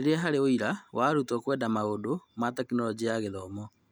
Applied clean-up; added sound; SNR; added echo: none; none; none; none.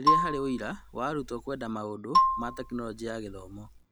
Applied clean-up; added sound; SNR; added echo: none; Marimba, xylophone; -5 dB; none.